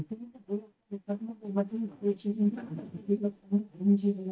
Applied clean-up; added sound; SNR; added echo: neural mask model DeepFilterNet 3.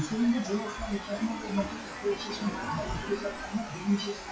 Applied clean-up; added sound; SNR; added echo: classical method WPE with log-MMSE.